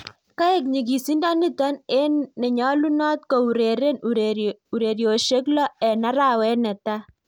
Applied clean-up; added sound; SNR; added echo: none; none; none; none.